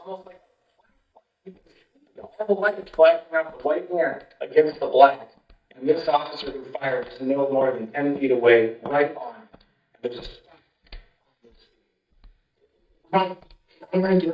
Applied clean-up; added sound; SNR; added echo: neural mask model DeepFilterNet 3.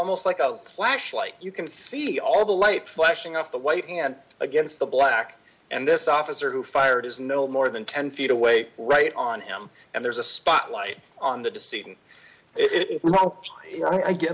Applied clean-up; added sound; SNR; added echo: none; none; none; none.